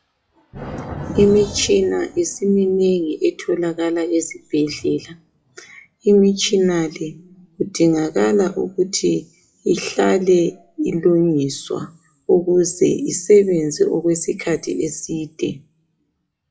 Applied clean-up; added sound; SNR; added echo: classical method WPE with log-MMSE.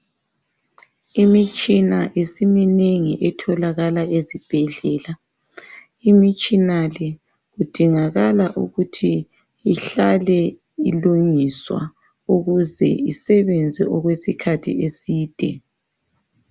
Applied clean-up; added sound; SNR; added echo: none; none; none; none.